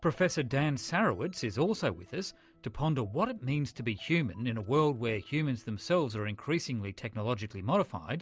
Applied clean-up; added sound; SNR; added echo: none; none; none; none.